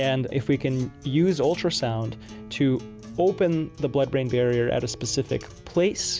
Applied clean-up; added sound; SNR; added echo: none; Acoustic guitar; 19 dB; none.